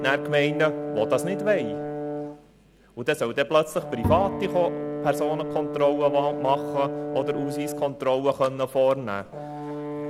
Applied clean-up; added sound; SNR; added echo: none; Brass instrument + Bowed string instrument; 6 dB; none.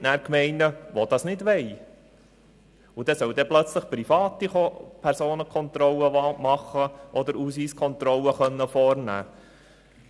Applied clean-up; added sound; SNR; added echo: none; none; none; none.